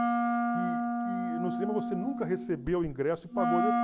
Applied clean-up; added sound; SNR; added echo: none; Wind instrument, woodwind instrument; -3 dB; none.